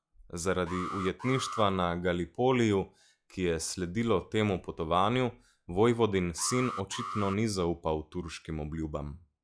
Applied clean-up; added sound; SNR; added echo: classical method log-MMSE.